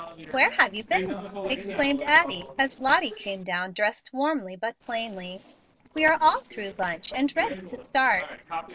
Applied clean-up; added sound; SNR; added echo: neural separator model SepFormer DNS4.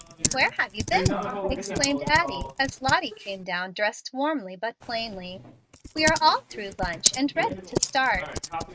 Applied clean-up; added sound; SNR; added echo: neural mask model RNNoise.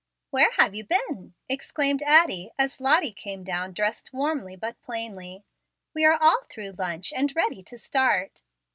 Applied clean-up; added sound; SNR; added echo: none; none; none; none.